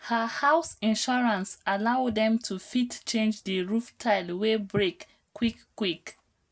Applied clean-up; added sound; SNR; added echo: none; none; none; none.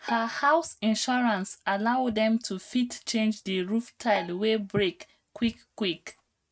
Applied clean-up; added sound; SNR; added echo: neural mask model RNNoise.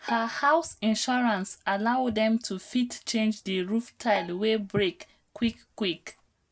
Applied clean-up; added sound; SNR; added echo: none; Bowed string instrument; 19 dB; none.